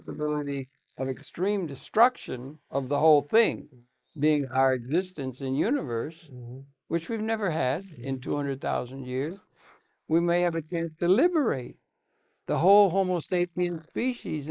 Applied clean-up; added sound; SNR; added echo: neural mask model Resemble Enhance denoiser.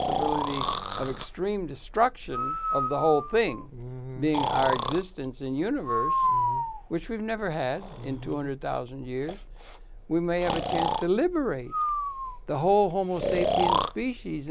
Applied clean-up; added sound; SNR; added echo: none; Breathing; 2 dB; none.